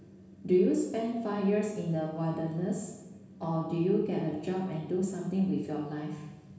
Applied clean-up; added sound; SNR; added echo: none; none; none; reverberation time 1.1 s.